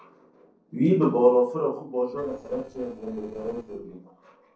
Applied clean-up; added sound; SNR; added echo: neural separator model SepFormer DNS4.